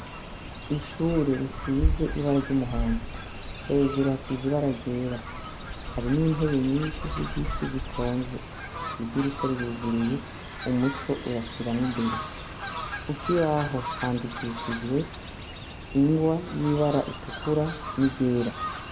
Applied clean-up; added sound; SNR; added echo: none; Fowl; 6 dB; none.